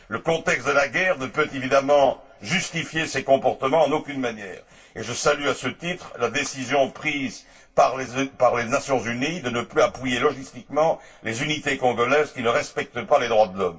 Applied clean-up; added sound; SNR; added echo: none; none; none; reverberation time 0.2 s.